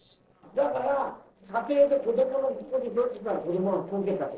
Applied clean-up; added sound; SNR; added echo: neural separator model SepFormer DNS4.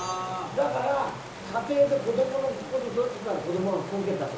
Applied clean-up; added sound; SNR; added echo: none; Stream; 13 dB; reverberation time 0.6 s.